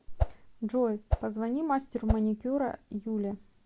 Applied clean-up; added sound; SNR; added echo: none; Whoosh, swoosh, swish; -1 dB; none.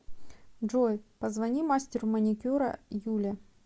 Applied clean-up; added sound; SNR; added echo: none; none; none; none.